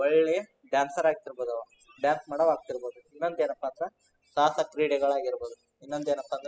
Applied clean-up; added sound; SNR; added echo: classical method spectral subtraction.